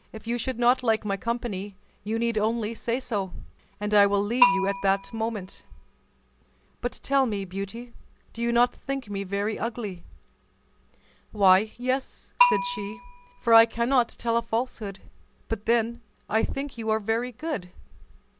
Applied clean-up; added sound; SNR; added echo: none; Bell; 3 dB; none.